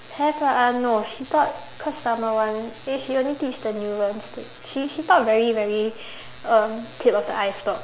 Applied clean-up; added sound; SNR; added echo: none; none; none; none.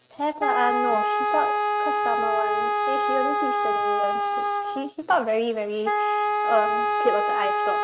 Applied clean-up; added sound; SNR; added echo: neural mask model RNNoise.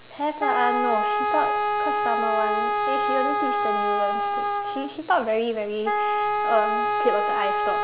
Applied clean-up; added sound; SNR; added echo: none; Wind instrument, woodwind instrument; -3 dB; none.